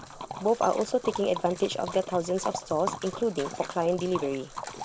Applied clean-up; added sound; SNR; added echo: none; Liquid; 10 dB; none.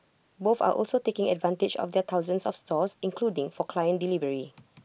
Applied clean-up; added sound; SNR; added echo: none; none; none; none.